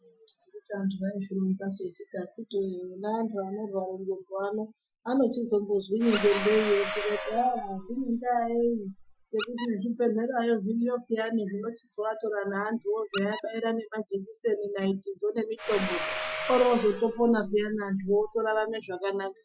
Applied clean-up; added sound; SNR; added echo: classical method Wiener filter.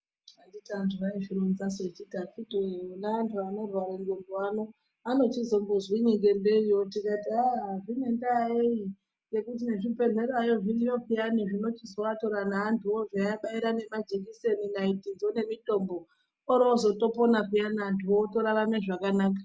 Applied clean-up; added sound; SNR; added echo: none; none; none; none.